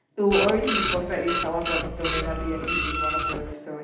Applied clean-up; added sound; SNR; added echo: none; Printer; -4 dB; reverberation time 0.8 s.